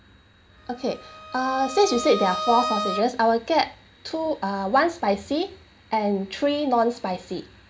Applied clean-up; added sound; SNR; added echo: none; Bowed string instrument; 8 dB; none.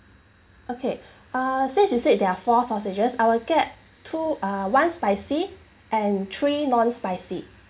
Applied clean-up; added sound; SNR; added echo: none; none; none; none.